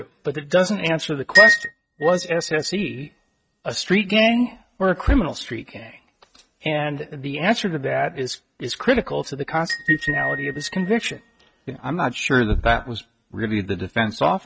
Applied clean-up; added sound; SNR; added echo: neural mask model RNNoise.